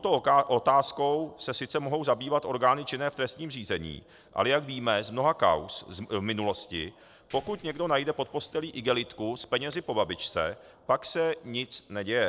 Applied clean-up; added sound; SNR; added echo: neural separator model SepFormer DNS4.